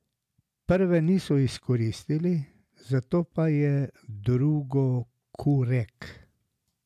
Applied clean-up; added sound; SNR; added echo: none; none; none; none.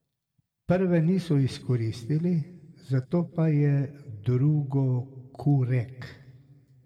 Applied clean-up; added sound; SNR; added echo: none; none; none; reverberation time 1.4 s.